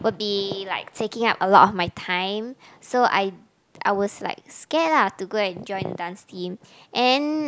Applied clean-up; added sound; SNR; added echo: none; none; none; none.